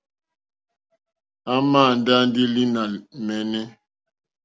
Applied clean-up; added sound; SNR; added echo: none; none; none; none.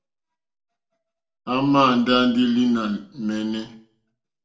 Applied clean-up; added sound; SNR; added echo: none; none; none; reverberation time 0.4 s.